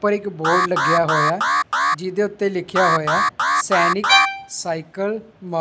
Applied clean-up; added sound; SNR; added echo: none; Alarm + Bowed string instrument; -3 dB; none.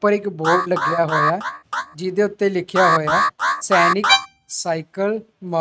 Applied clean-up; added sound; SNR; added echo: neural mask model RNNoise.